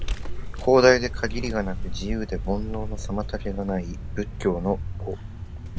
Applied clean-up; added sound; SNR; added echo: none; Vehicle; 4 dB; none.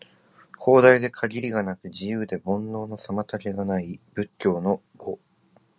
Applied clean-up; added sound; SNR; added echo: none; none; none; none.